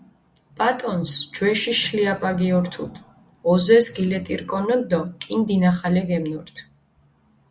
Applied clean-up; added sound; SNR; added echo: none; none; none; none.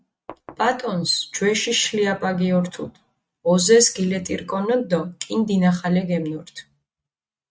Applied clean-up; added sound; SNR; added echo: neural mask model RNNoise.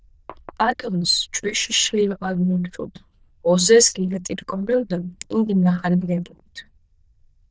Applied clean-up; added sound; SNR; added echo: neural diffusion model UNIVERSE++.